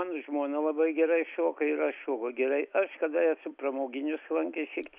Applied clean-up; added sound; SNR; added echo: none; none; none; none.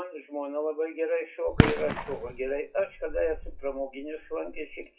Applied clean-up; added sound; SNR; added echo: classical method WPE with log-MMSE.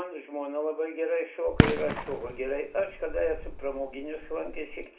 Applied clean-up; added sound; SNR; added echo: none; Fireworks; -1 dB; reverberation time 0.3 s.